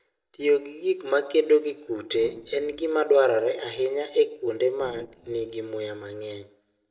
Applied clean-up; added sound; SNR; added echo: neural separator model SepFormer DNS4.